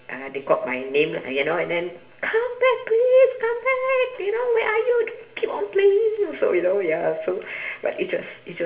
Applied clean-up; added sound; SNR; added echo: none; none; none; reverberation time 0.6 s.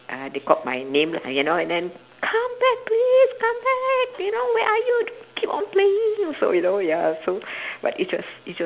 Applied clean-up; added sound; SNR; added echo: none; none; none; none.